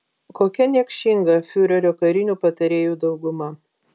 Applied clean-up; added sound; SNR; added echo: none; none; none; none.